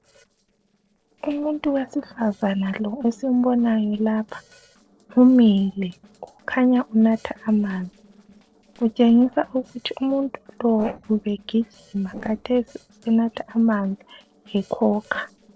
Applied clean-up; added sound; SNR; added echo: neural separator model SepFormer DNS4.